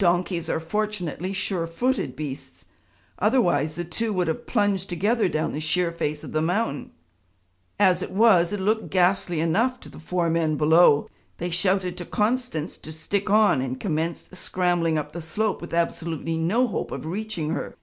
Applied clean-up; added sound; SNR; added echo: none; none; none; none.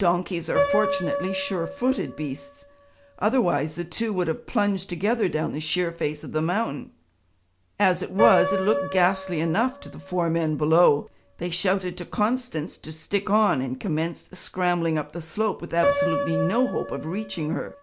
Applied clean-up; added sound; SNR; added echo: none; Piano; 7 dB; none.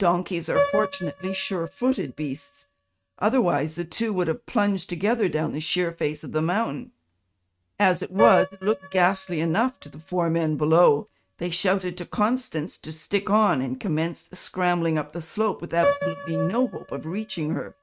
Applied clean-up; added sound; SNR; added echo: neural mask model RNNoise.